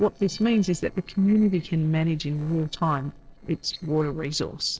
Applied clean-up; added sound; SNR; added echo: neural separator model SepFormer DNS4.